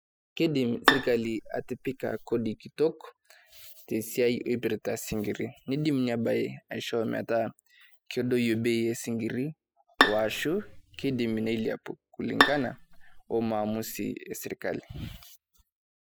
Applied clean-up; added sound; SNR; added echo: classical method spectral subtraction.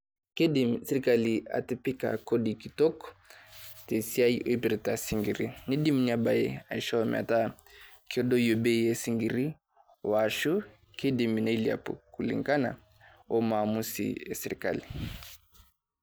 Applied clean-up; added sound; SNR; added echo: none; none; none; none.